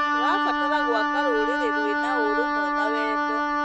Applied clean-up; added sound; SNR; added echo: neural mask model RNNoise.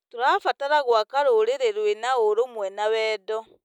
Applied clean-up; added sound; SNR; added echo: none; none; none; none.